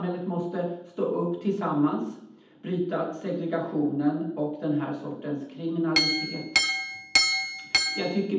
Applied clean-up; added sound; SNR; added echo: none; Chink, clink; -3 dB; reverberation time 0.8 s.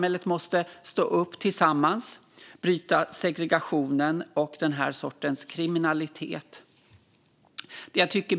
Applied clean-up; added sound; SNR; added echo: none; none; none; none.